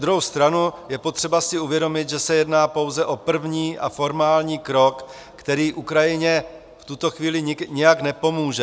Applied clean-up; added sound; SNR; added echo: none; none; none; none.